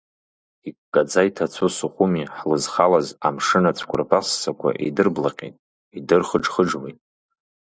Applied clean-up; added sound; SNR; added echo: none; none; none; none.